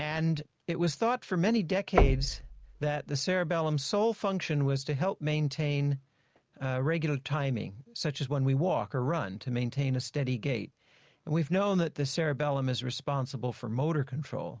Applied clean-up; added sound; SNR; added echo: none; Knock; 2 dB; none.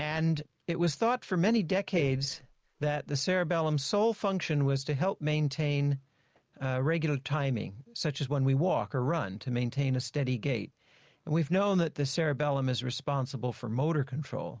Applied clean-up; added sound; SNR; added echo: neural mask model Resemble Enhance denoiser.